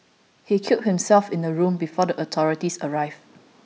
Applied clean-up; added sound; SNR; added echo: none; none; none; none.